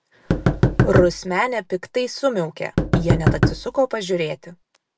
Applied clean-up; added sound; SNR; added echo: none; Knock; -2 dB; none.